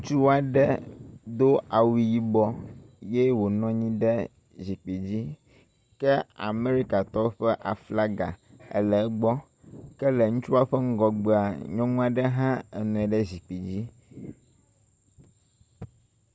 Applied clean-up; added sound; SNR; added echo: none; none; none; none.